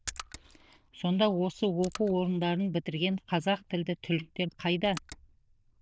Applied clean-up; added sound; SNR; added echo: neural diffusion model UNIVERSE++.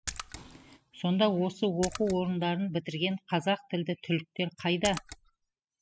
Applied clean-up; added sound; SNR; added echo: classical method spectral subtraction.